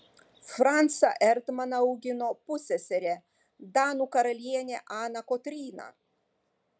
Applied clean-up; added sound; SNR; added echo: none; none; none; none.